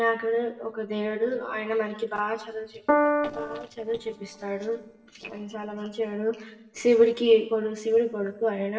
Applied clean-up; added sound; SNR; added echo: neural separator model SepFormer DNS4.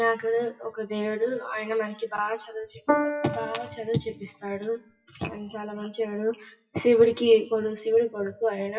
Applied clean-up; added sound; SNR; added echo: classical method WPE with log-MMSE.